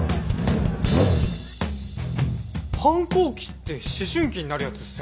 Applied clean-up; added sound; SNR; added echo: none; none; none; none.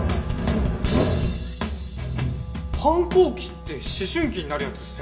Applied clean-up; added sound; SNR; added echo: none; Wind instrument, woodwind instrument; 19 dB; reverberation time 0.7 s.